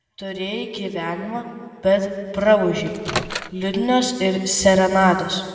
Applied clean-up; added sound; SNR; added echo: none; Microwave oven; 9 dB; reverberation time 2.0 s.